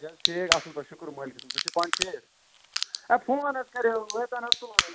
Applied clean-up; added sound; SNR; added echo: none; Crack / Crackle; 1 dB; none.